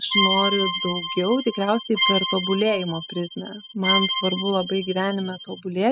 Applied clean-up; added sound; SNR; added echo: classical method spectral subtraction.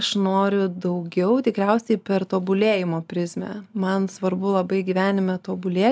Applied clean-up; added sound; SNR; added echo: none; none; none; none.